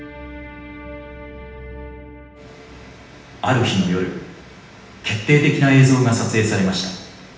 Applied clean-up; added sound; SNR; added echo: none; none; none; reverberation time 0.9 s.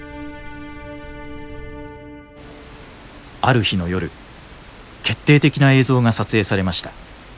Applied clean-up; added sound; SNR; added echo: none; none; none; none.